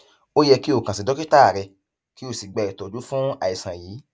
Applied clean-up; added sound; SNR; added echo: none; none; none; none.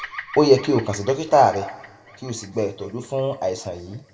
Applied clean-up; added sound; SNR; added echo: none; Bird vocalization, bird call, bird song; 19 dB; reverberation time 1.4 s.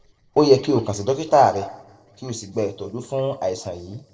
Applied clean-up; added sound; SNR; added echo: neural separator model SepFormer DNS4.